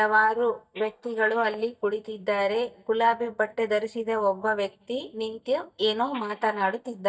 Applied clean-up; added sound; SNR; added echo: neural mask model DeepFilterNet 3.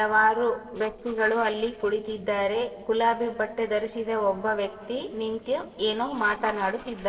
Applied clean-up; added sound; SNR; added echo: neural separator model SepFormer DNS4.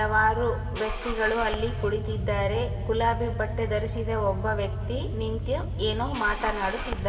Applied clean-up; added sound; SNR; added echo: none; Engine starting / Car; 3 dB; reverberation time 2.5 s.